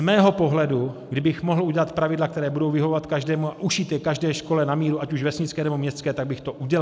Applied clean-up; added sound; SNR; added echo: none; none; none; none.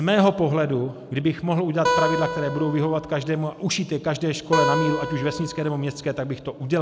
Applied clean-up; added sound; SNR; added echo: none; Acoustic guitar; 4 dB; none.